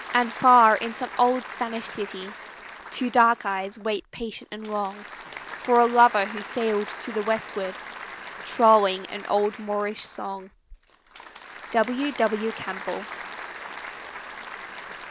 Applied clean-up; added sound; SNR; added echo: none; Applause / Crowd; 14 dB; none.